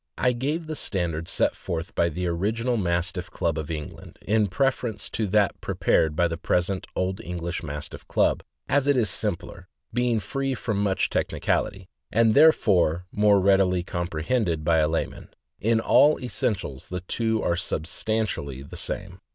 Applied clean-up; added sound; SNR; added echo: none; none; none; none.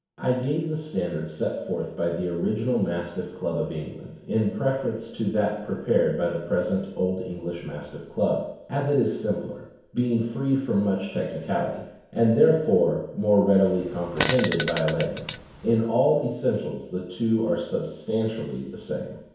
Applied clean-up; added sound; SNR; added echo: none; Fart; 3 dB; reverberation time 1.0 s.